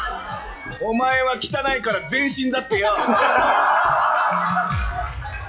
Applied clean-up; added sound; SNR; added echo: classical method log-MMSE.